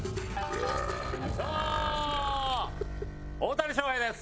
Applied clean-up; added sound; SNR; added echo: neural separator model SepFormer DNS4.